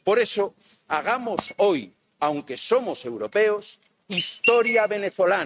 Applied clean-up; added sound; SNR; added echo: neural mask model RNNoise.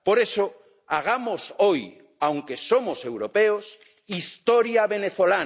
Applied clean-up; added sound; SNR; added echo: none; none; none; none.